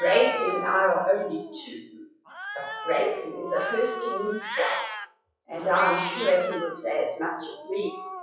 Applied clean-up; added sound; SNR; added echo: classical method WPE with log-MMSE.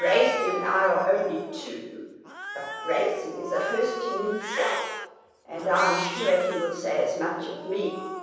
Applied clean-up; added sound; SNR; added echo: none; Cat; 8 dB; reverberation time 1.1 s.